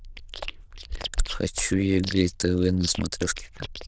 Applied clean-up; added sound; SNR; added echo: neural diffusion model UNIVERSE++.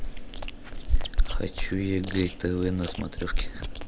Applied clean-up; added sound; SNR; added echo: none; Chewing, mastication; -3 dB; none.